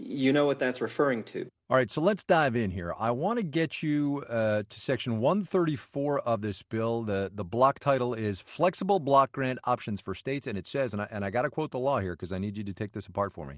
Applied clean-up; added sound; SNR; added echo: none; none; none; none.